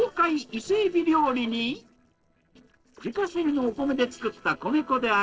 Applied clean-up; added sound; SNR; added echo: neural separator model SepFormer DNS4.